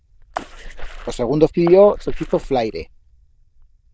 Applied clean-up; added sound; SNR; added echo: neural diffusion model UNIVERSE++.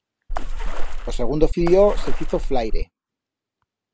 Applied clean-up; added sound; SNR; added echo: none; Water / Splash, splatter; -5 dB; none.